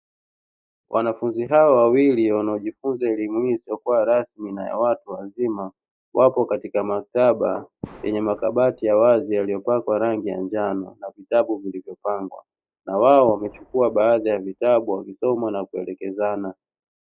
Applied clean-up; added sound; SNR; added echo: neural mask model DeepFilterNet 3.